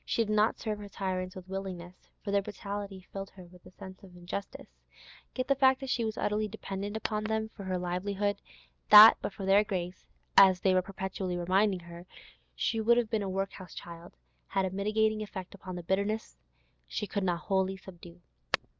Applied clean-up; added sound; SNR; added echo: none; none; none; none.